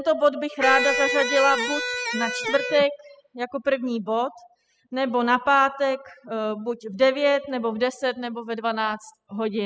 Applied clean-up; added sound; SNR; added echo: classical method spectral subtraction.